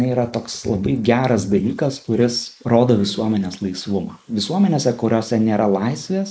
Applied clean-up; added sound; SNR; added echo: neural mask model Resemble Enhance denoiser.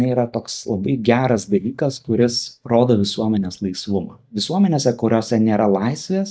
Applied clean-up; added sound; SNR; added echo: neural mask model DeepFilterNet 3.